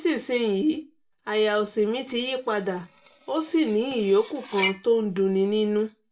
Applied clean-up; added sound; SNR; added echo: none; Cutlery, silverware; 13 dB; reverberation time 0.2 s.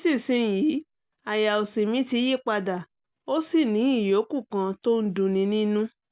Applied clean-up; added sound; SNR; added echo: none; none; none; none.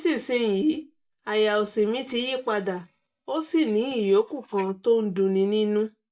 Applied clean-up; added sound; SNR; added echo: neural mask model DeepFilterNet 3.